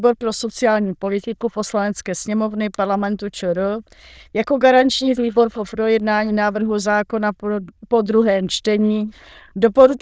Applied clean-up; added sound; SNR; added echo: neural diffusion model UNIVERSE++.